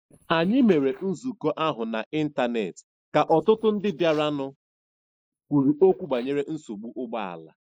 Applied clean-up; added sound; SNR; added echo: neural mask model Resemble Enhance denoiser.